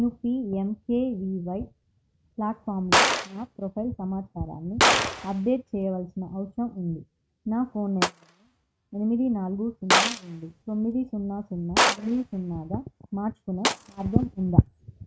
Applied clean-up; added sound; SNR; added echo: neural mask model RNNoise.